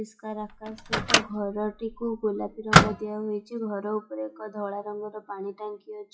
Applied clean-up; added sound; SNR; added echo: classical method WPE with log-MMSE.